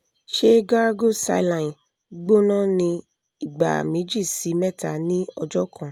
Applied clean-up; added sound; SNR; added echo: none; none; none; none.